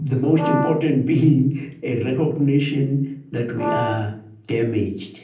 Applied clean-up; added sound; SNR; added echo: none; Brass instrument; 7 dB; reverberation time 0.6 s.